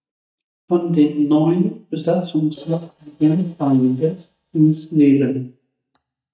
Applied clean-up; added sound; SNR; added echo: neural mask model DeepFilterNet 3.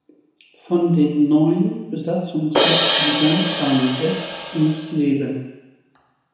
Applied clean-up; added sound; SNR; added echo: none; Crash cymbal; -2 dB; reverberation time 1.0 s.